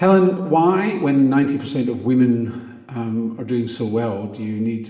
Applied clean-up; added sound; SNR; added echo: none; none; none; reverberation time 1.1 s.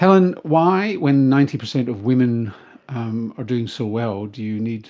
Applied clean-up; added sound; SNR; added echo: none; none; none; none.